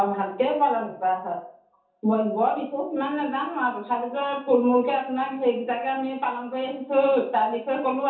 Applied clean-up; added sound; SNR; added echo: none; none; none; reverberation time 0.5 s.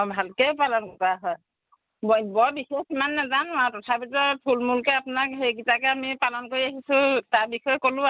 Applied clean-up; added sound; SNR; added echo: none; none; none; none.